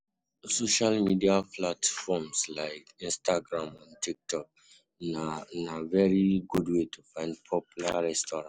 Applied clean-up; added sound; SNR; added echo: none; none; none; none.